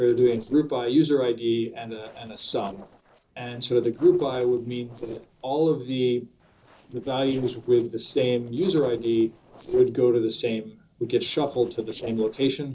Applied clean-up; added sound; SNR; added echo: neural separator model SepFormer DNS4.